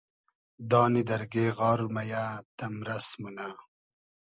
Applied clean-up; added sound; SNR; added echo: none; none; none; none.